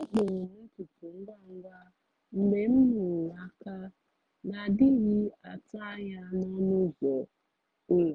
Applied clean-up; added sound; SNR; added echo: none; none; none; none.